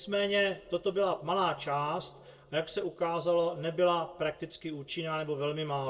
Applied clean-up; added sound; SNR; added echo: neural separator model SepFormer DNS4.